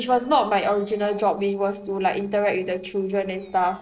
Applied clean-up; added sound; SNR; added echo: neural separator model SepFormer DNS4.